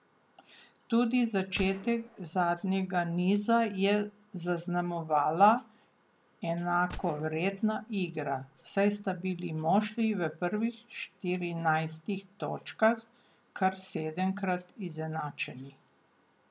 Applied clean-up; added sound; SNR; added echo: none; Gunshot, gunfire; 19 dB; none.